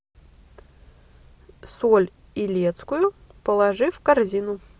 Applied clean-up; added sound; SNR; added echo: none; none; none; none.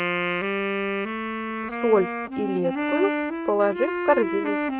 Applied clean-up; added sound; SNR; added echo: neural mask model RNNoise.